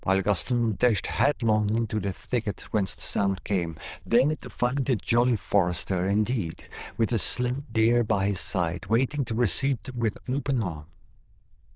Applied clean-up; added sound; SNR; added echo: neural diffusion model UNIVERSE++.